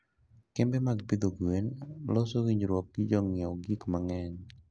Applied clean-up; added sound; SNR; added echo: none; none; none; none.